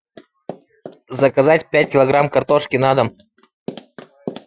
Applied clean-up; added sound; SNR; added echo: classical method Wiener filter.